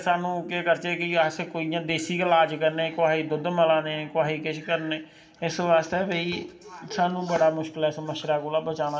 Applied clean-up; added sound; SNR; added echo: none; none; none; reverberation time 0.6 s.